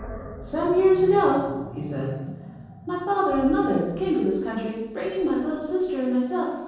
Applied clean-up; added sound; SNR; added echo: none; Animal; 16 dB; reverberation time 1.3 s.